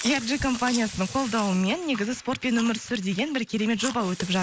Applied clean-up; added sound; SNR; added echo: neural mask model Resemble Enhance denoiser.